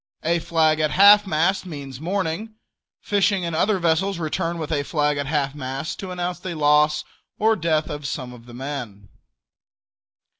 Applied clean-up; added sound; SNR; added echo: none; none; none; none.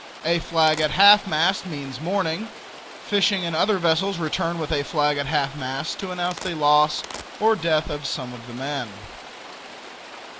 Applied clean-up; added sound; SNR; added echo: none; Domestic sounds, home sounds + Rain; 15 dB; none.